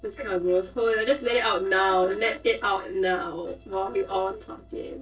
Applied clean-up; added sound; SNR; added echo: neural separator model SepFormer DNS4.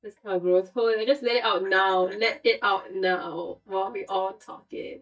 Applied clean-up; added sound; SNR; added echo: neural mask model DeepFilterNet 3.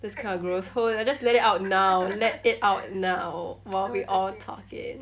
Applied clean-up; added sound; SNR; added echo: none; none; none; none.